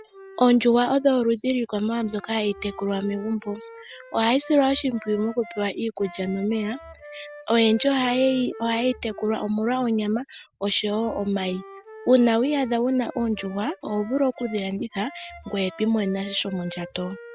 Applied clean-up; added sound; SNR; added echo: none; Wind instrument, woodwind instrument; 19 dB; none.